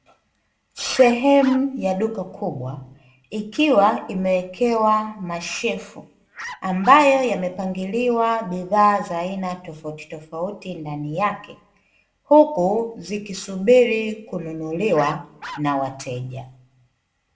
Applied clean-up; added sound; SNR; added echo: none; Bark; 15 dB; reverberation time 0.3 s.